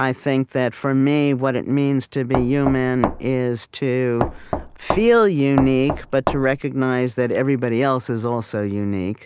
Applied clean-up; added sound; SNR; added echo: none; Knock; 6 dB; none.